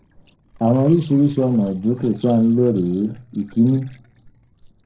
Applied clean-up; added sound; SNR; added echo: neural separator model SepFormer DNS4.